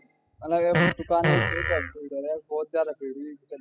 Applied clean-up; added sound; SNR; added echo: classical method spectral subtraction.